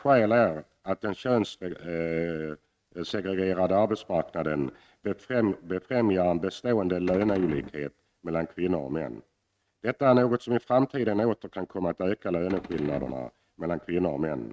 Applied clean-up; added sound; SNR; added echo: neural mask model RNNoise.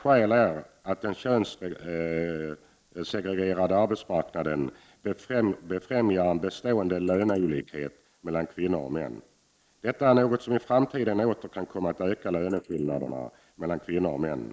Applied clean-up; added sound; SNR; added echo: neural mask model Resemble Enhance denoiser.